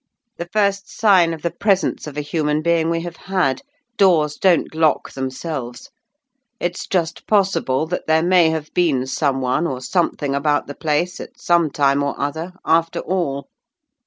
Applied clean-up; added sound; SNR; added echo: none; none; none; none.